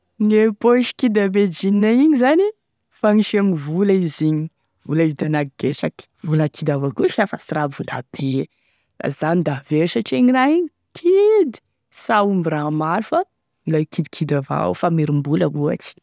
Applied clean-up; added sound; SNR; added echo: none; none; none; none.